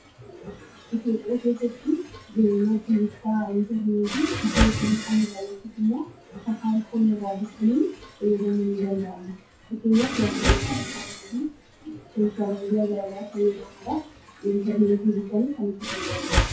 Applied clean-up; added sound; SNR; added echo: classical method WPE with log-MMSE.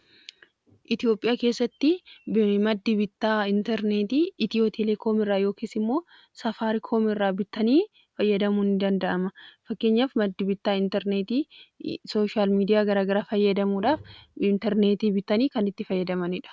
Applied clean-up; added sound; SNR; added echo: none; none; none; none.